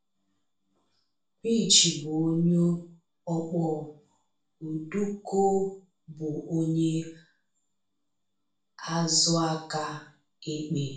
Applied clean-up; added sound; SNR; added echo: none; none; none; reverberation time 0.4 s.